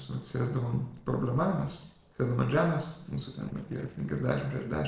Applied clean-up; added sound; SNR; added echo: neural separator model SepFormer DNS4.